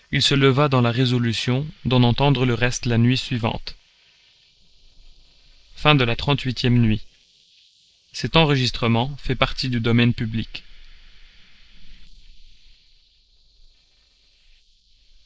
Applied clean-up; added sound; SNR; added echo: neural mask model Resemble Enhance denoiser.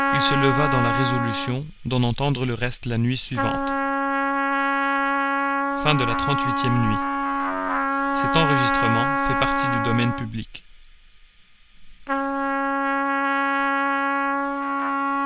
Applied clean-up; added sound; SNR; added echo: none; Trumpet; -3 dB; none.